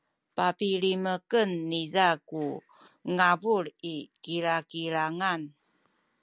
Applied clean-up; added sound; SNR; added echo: none; none; none; none.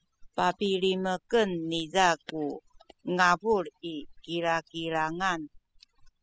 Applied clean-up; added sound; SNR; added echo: classical method spectral subtraction.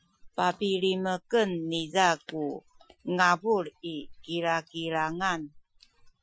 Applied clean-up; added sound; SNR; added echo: classical method Wiener filter.